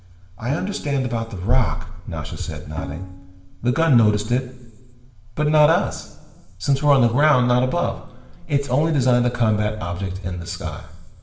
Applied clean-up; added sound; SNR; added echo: none; Bowed string instrument; 18 dB; reverberation time 1.5 s.